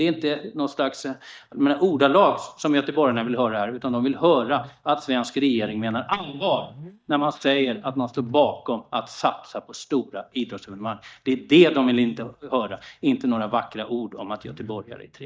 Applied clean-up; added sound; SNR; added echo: neural mask model DeepFilterNet 3.